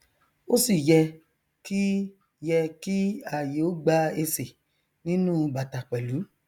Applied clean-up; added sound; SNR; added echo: none; none; none; none.